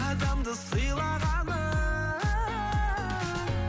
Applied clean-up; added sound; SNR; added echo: none; none; none; none.